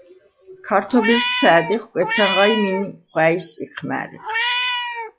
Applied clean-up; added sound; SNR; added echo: classical method log-MMSE.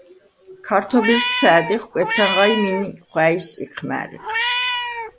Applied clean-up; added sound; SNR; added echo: none; Meow; 3 dB; none.